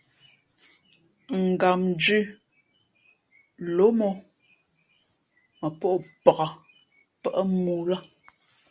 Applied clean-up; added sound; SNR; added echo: none; none; none; none.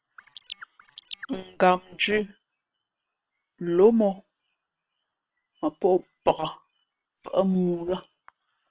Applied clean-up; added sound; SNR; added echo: neural separator model SepFormer WHAM!.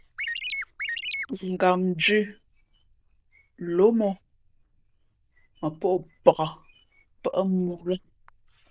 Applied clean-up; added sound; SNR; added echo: neural diffusion model UNIVERSE++.